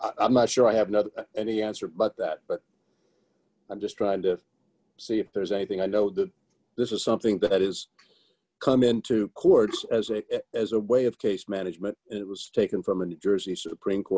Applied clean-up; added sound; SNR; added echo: none; none; none; none.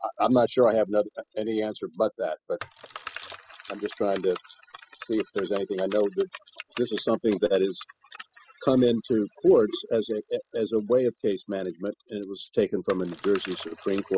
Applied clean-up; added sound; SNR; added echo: classical method spectral subtraction.